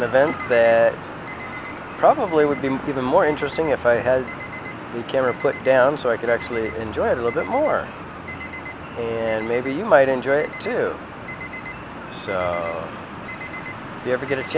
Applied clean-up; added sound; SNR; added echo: none; Alarm; 18 dB; none.